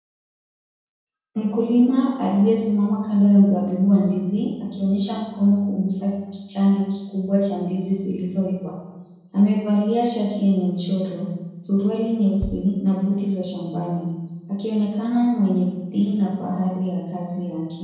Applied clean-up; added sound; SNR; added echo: none; Bass drum; 15 dB; reverberation time 1.0 s.